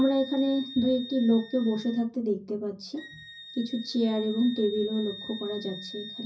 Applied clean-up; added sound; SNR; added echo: none; Wind instrument, woodwind instrument; 16 dB; reverberation time 0.4 s.